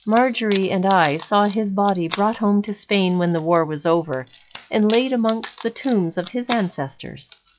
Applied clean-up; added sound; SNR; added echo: classical method log-MMSE.